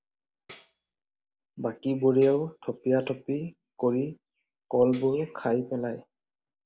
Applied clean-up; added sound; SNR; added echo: none; Tambourine; 14 dB; none.